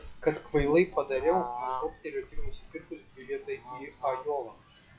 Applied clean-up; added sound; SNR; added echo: classical method log-MMSE.